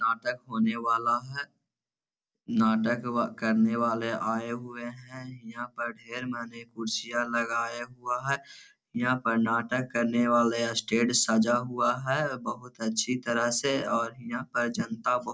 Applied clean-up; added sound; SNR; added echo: none; none; none; none.